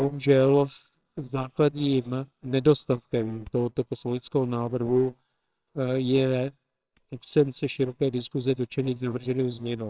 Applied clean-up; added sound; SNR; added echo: neural separator model SepFormer WHAMR!.